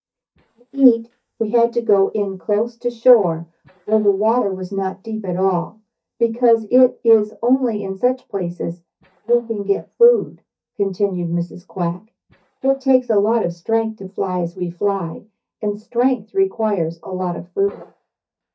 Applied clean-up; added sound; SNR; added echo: neural mask model DeepFilterNet 3.